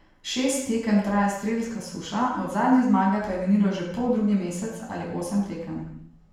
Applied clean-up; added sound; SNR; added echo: none; none; none; reverberation time 0.7 s.